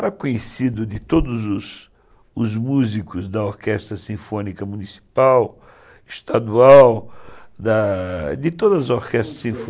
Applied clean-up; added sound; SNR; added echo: none; none; none; none.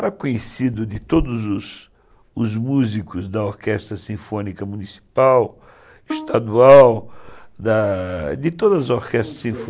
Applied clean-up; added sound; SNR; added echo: none; Bowed string instrument; 16 dB; none.